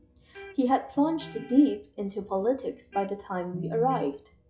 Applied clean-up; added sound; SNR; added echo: classical method log-MMSE.